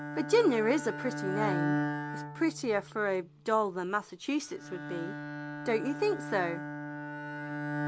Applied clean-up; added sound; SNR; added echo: none; Bowed string instrument; 5 dB; none.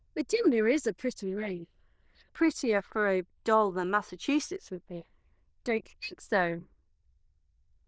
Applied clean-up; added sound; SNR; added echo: neural diffusion model UNIVERSE++.